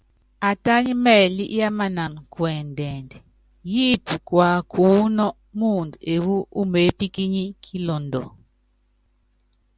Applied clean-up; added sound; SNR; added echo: none; none; none; none.